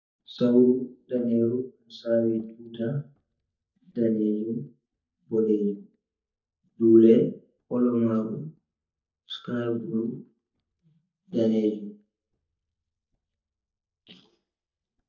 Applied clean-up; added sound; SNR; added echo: neural mask model DeepFilterNet 3.